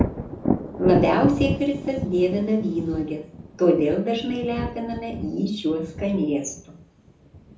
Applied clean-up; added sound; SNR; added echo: none; Thunder; 6 dB; reverberation time 1.0 s.